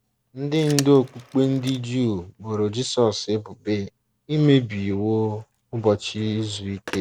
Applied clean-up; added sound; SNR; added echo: none; Telephone; 19 dB; none.